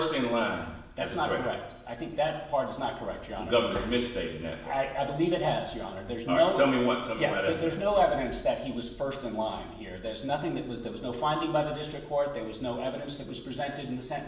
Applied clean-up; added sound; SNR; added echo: none; none; none; reverberation time 0.8 s.